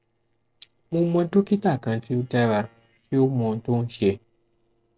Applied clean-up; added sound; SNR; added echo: neural separator model SepFormer DNS4.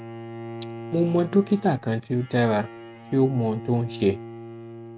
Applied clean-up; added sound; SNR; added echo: none; Bowed string instrument; 13 dB; none.